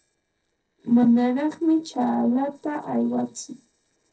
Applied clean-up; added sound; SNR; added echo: neural separator model SepFormer DNS4.